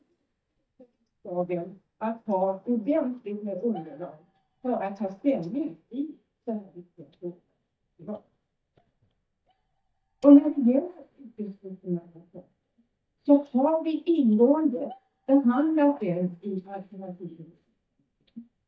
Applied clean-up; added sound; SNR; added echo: neural mask model DeepFilterNet 3.